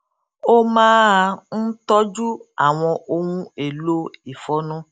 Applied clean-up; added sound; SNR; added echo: none; none; none; none.